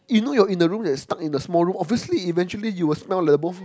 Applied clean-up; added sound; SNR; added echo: none; none; none; none.